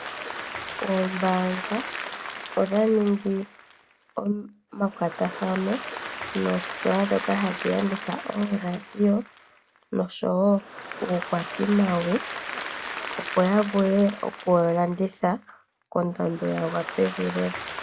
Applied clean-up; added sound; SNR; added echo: none; Applause / Crowd; 10 dB; none.